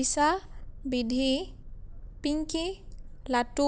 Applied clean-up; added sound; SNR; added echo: none; Boat, Water vehicle; 12 dB; none.